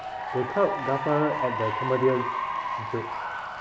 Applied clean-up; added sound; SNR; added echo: none; Applause / Cheering; 3 dB; none.